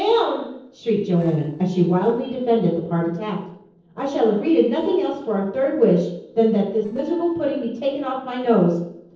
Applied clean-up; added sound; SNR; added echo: neural separator model SepFormer DNS4.